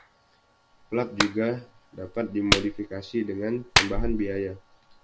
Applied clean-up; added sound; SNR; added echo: none; Clapping; 0 dB; none.